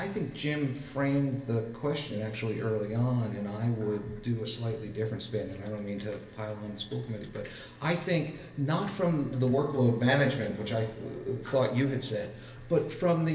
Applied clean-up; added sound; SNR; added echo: none; none; none; reverberation time 1.2 s.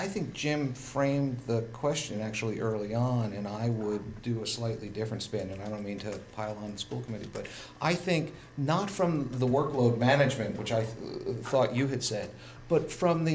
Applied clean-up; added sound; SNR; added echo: none; none; none; none.